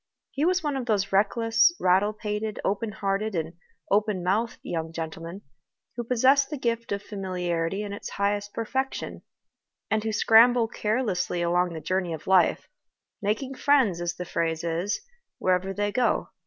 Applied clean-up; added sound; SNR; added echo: none; none; none; none.